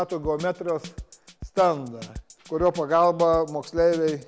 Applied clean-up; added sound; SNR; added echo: none; Drum kit; 17 dB; none.